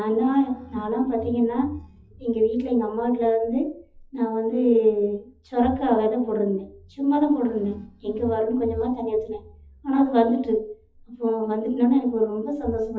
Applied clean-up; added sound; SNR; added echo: classical method WPE with log-MMSE.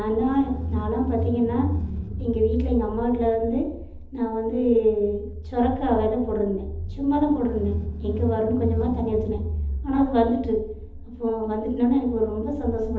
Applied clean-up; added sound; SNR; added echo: none; Engine / Car; 6 dB; reverberation time 0.8 s.